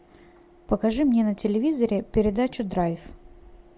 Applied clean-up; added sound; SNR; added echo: none; none; none; none.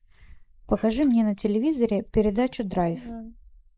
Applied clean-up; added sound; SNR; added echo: neural mask model Resemble Enhance denoiser.